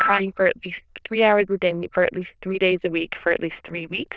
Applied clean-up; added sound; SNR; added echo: neural diffusion model UNIVERSE++.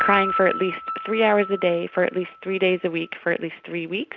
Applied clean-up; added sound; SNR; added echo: none; Piano; 8 dB; none.